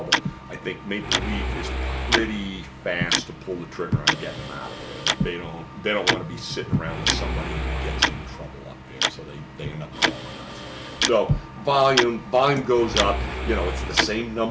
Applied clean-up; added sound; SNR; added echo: none; Mechanisms + Tick-tock; 1 dB; none.